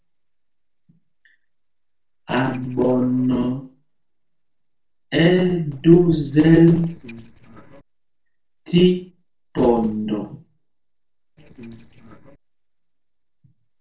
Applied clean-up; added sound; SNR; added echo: neural separator model SepFormer DNS4.